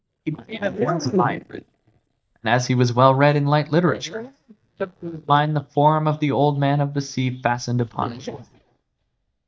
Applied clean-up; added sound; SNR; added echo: neural mask model DeepFilterNet 3.